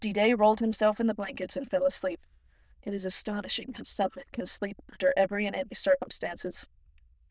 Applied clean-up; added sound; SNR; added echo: neural diffusion model UNIVERSE++.